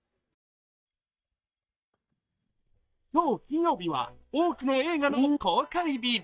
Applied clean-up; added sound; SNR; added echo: neural mask model DeepFilterNet 3.